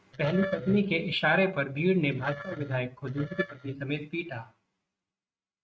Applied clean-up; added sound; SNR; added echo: neural mask model RNNoise.